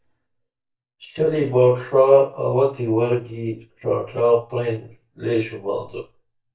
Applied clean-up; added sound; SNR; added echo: neural mask model DeepFilterNet 3.